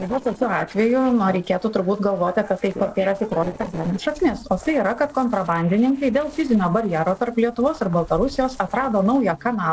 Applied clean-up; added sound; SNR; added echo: neural separator model SepFormer DNS4.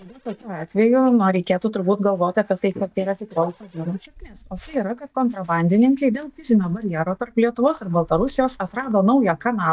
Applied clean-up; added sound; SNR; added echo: neural mask model DeepFilterNet 3.